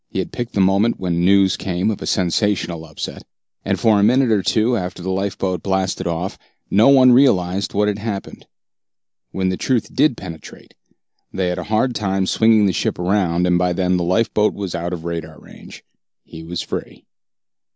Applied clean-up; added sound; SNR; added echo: none; none; none; none.